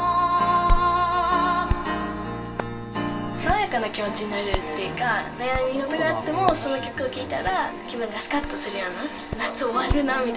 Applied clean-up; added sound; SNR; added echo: none; Hands; 8 dB; reverberation time 0.2 s.